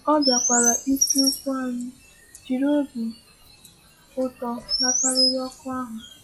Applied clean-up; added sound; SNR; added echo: classical method log-MMSE.